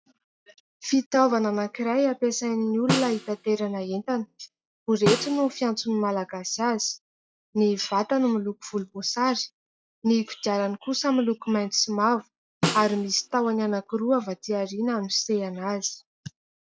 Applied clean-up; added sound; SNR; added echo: classical method log-MMSE.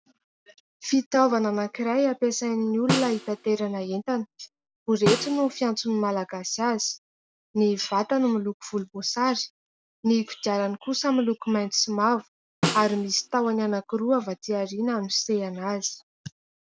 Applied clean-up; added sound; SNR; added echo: none; Snare drum; 7 dB; none.